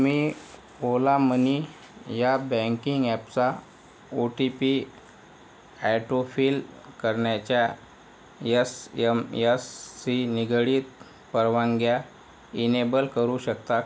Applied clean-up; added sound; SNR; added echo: none; none; none; none.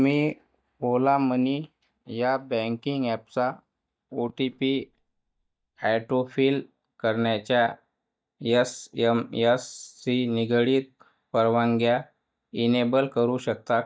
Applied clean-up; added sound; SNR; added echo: neural mask model DeepFilterNet 3.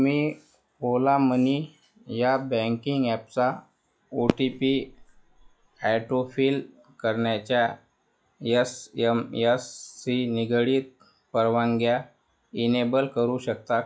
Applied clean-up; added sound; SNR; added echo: classical method log-MMSE.